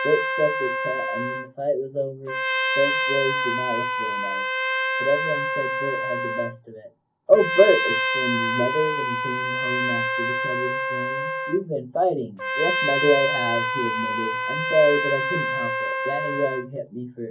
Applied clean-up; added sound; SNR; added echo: none; Trumpet; 0 dB; reverberation time 0.4 s.